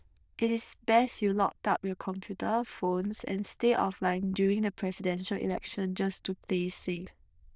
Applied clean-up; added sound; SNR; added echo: neural diffusion model UNIVERSE++.